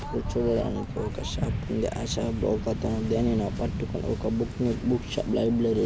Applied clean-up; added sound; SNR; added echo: none; Waves, surf; 5 dB; none.